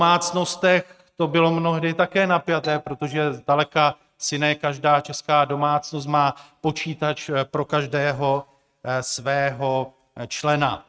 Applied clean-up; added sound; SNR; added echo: neural mask model RNNoise.